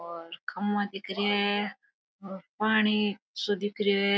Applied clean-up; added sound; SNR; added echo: none; none; none; none.